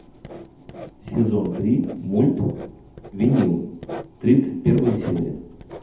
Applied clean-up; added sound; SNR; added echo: none; Writing; 15 dB; reverberation time 0.8 s.